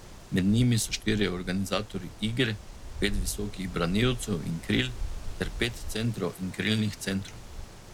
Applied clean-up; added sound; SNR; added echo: none; Wind; 8 dB; none.